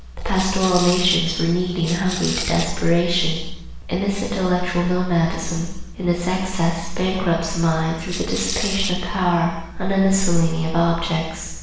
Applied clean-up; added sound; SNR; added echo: none; Rattle / Rattle (instrument); 10 dB; reverberation time 0.9 s.